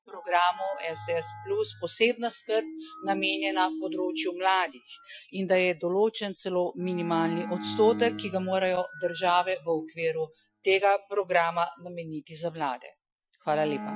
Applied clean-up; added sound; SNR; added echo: classical method Wiener filter.